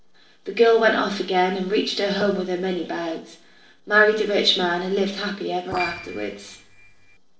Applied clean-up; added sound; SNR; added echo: neural separator model SepFormer DNS4.